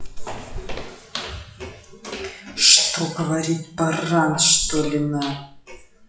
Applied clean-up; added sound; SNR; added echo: classical method WPE with log-MMSE.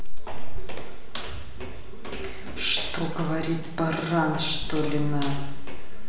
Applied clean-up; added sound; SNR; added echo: none; Walk, footsteps; 17 dB; reverberation time 0.9 s.